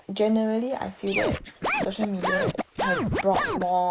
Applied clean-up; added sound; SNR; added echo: neural mask model Resemble Enhance denoiser.